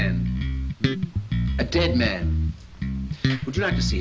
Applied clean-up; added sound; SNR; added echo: none; Bass guitar; -4 dB; none.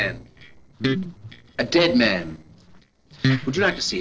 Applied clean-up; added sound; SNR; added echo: neural separator model SepFormer DNS4.